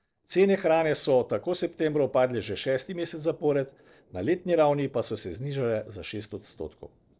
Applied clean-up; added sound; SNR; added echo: neural separator model SepFormer DNS4.